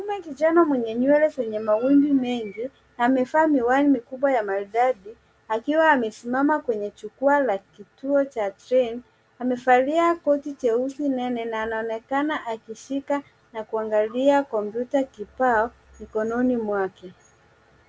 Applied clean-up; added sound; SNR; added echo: none; none; none; none.